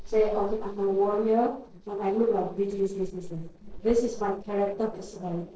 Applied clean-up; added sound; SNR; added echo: neural separator model SepFormer DNS4.